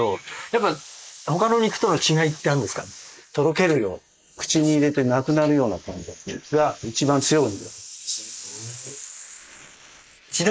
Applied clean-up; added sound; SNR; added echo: neural mask model Resemble Enhance denoiser.